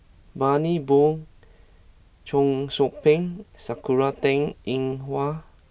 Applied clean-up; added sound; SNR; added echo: none; none; none; none.